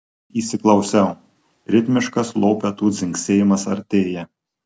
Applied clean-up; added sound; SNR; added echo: none; none; none; none.